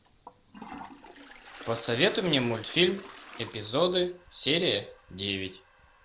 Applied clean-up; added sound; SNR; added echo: none; Toilet flush; 18 dB; none.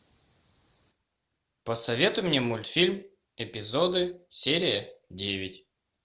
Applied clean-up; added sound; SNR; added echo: none; none; none; none.